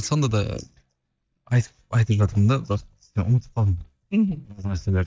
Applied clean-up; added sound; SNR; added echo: neural mask model DeepFilterNet 3.